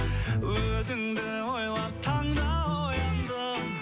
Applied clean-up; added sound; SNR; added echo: none; Bell; 14 dB; none.